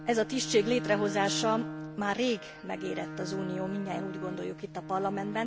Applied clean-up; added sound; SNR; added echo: none; Bowed string instrument; 8 dB; none.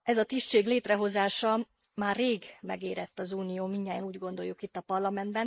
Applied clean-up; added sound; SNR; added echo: neural mask model Resemble Enhance denoiser.